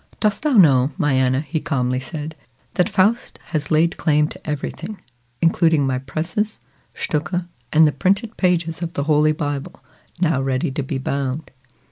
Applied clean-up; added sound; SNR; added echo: neural mask model Resemble Enhance denoiser.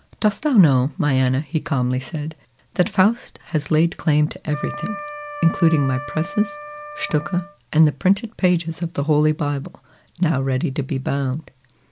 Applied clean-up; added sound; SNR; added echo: none; Wind instrument, woodwind instrument; 12 dB; none.